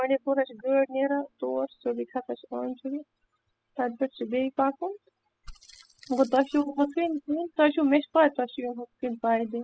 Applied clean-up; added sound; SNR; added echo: classical method spectral subtraction.